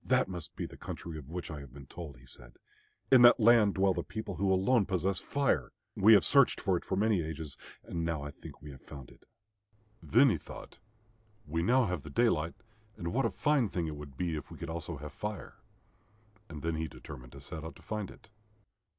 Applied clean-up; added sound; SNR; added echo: none; none; none; none.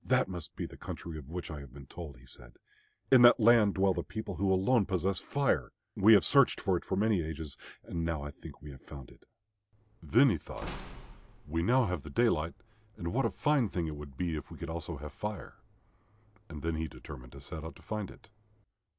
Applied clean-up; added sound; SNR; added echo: none; Slam / Wood; 15 dB; none.